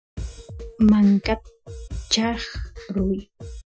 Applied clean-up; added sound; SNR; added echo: classical method Wiener filter.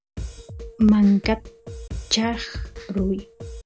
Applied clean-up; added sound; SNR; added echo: none; Drum kit; 11 dB; none.